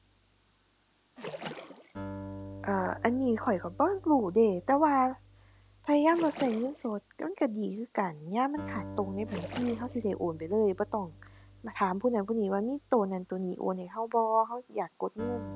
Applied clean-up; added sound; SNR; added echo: none; Splash, splatter + Acoustic guitar; 15 dB; none.